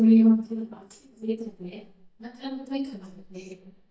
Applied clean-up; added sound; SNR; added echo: neural mask model DeepFilterNet 3.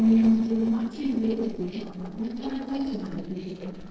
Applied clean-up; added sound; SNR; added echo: neural separator model SepFormer DNS4.